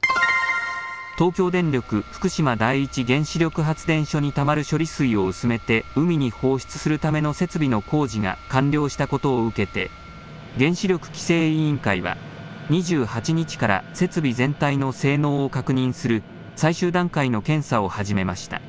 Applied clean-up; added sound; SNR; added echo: none; none; none; none.